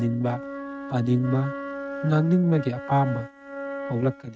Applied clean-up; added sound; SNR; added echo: neural mask model RNNoise.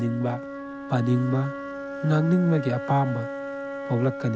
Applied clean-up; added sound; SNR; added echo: none; Wind instrument, woodwind instrument; 9 dB; none.